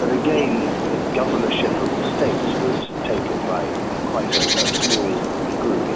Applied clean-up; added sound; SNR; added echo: none; Bird; -4 dB; none.